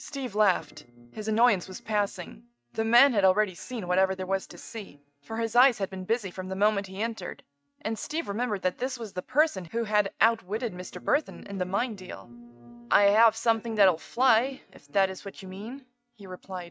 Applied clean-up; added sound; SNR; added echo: neural mask model RNNoise.